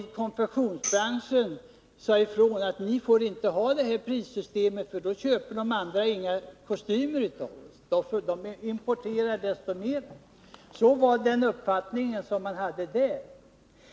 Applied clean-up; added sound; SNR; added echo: none; Tambourine; 11 dB; none.